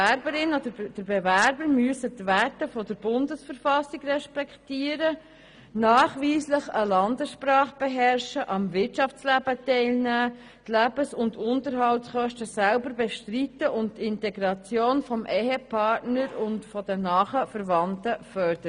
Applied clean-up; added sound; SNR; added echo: none; none; none; none.